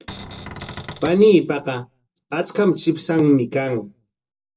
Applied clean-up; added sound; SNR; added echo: none; Cupboard open or close; 14 dB; reverberation time 0.2 s.